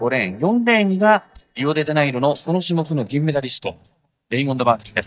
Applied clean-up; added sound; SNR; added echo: neural mask model DeepFilterNet 3.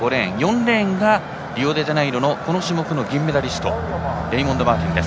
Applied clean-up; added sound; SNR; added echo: none; none; none; none.